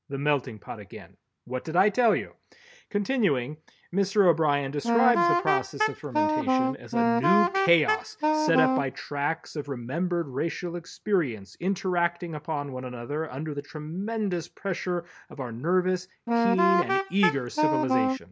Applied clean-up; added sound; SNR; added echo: none; Wind instrument, woodwind instrument; -3 dB; none.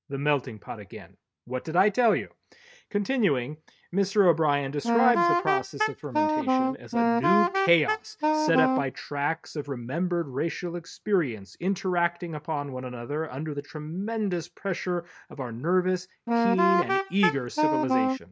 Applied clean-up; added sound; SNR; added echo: neural mask model RNNoise.